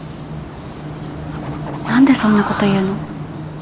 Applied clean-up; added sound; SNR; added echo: none; Scratching (performance technique); 11 dB; none.